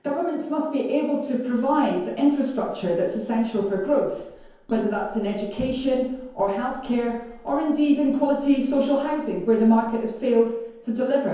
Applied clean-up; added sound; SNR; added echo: none; Ringtone; 18 dB; reverberation time 0.9 s.